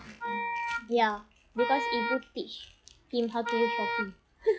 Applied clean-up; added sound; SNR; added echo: classical method log-MMSE.